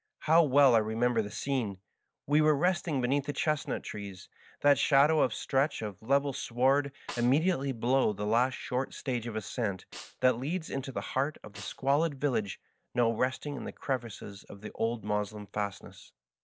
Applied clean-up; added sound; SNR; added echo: neural separator model SepFormer DNS4.